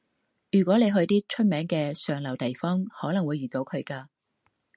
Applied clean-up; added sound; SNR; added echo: none; none; none; none.